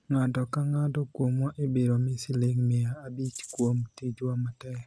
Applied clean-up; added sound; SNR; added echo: none; Rattle (instrument); 17 dB; none.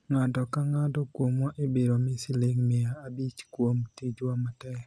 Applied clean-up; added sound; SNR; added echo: none; none; none; none.